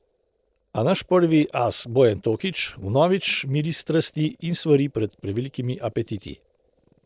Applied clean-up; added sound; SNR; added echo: neural separator model SepFormer DNS4.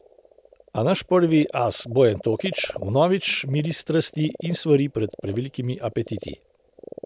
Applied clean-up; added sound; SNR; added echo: none; Frog; 16 dB; none.